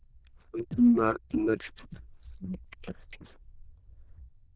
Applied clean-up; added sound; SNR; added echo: neural diffusion model UNIVERSE++.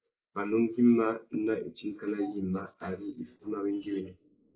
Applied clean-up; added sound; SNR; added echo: neural mask model Resemble Enhance denoiser.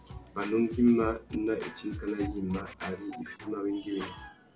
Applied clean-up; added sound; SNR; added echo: none; Scratching (performance technique); 13 dB; none.